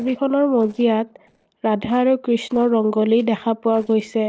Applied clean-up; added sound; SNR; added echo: neural separator model SepFormer DNS4.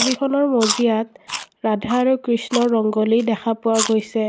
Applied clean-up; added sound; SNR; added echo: none; Chewing, mastication; 10 dB; none.